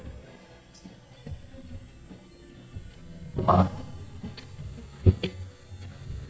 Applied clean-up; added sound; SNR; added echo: neural mask model DeepFilterNet 3.